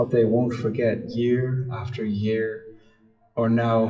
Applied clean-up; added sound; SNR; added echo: classical method WPE with log-MMSE.